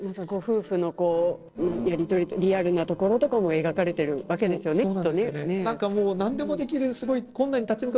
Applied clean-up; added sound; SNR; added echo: neural separator model SepFormer DNS4.